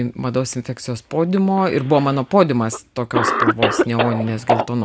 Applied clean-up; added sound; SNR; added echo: none; Cough; 4 dB; none.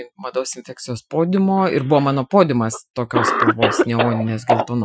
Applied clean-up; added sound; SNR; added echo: classical method Wiener filter.